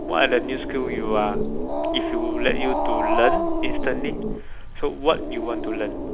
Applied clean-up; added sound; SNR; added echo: none; Growling; -2 dB; none.